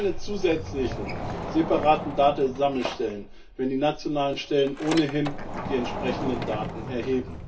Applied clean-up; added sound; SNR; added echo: none; Sliding door; 7 dB; reverberation time 0.2 s.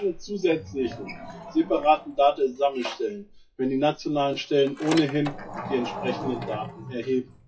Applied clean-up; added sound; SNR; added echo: classical method WPE with log-MMSE.